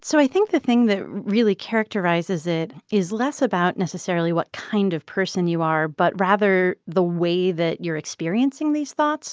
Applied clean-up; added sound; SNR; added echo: none; none; none; none.